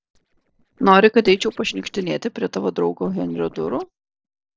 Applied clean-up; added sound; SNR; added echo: neural separator model SepFormer DNS4.